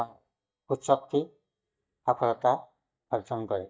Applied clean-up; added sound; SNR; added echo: neural mask model DeepFilterNet 3.